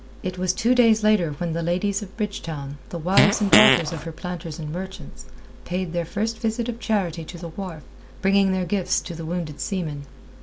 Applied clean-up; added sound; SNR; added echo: none; Fart; -4 dB; none.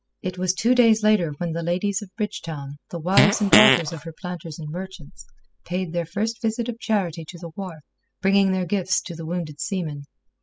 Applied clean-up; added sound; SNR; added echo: classical method spectral subtraction.